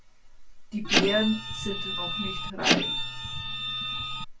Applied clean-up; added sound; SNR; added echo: none; Printer; -3 dB; reverberation time 0.2 s.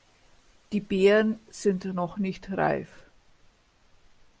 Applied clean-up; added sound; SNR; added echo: none; none; none; none.